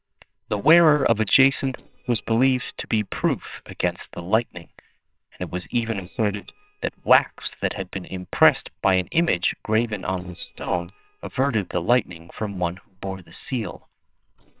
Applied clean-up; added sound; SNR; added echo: neural separator model SepFormer WHAMR!.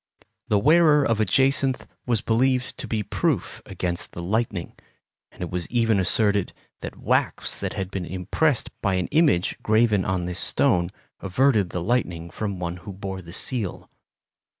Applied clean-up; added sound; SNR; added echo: none; none; none; none.